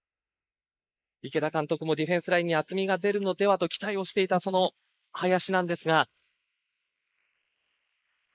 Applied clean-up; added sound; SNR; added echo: neural mask model Resemble Enhance denoiser.